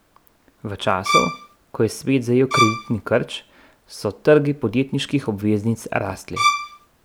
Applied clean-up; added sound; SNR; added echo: none; Bowed string instrument; -1 dB; none.